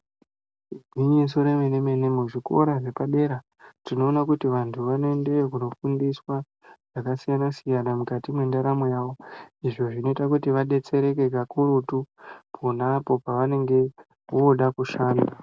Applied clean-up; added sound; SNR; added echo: none; none; none; none.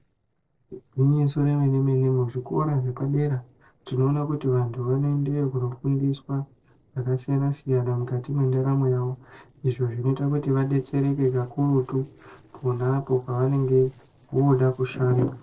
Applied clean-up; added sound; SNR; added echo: neural separator model SepFormer DNS4.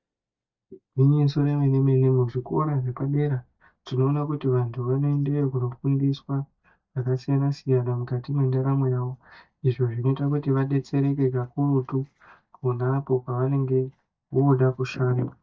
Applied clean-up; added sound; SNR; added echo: neural mask model DeepFilterNet 3.